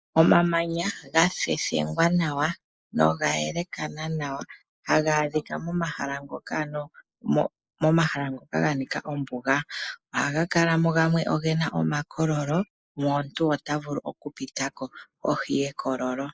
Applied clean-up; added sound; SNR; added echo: neural mask model Resemble Enhance denoiser.